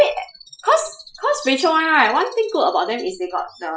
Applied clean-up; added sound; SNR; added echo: classical method Wiener filter.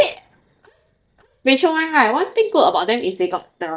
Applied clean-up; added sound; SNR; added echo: neural mask model DeepFilterNet 3.